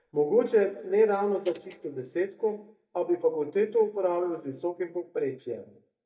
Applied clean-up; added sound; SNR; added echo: neural mask model DeepFilterNet 3.